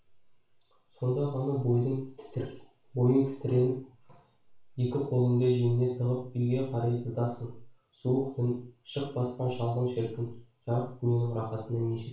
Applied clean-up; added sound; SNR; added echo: none; none; none; reverberation time 0.4 s.